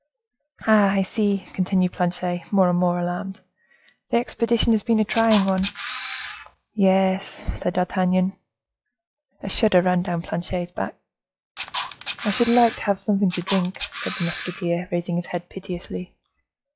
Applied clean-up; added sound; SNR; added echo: classical method log-MMSE.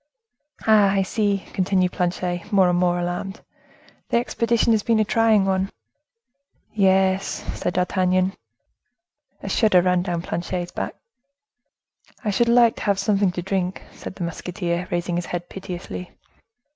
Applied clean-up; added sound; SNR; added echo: none; none; none; none.